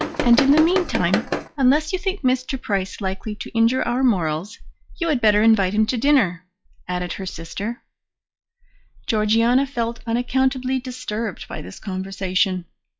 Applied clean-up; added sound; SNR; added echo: classical method log-MMSE.